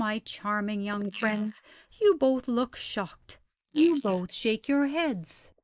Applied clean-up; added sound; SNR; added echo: neural mask model Resemble Enhance denoiser.